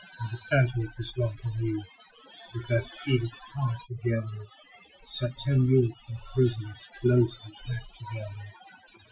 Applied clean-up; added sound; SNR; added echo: classical method Wiener filter.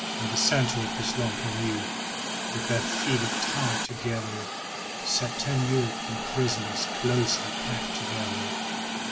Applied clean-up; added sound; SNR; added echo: none; Hiss; 1 dB; none.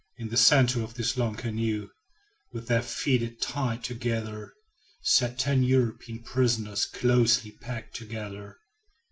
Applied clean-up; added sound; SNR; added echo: none; none; none; none.